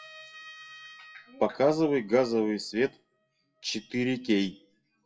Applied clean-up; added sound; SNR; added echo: classical method WPE with log-MMSE.